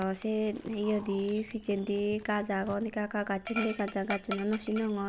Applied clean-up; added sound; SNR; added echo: none; Dog; 12 dB; none.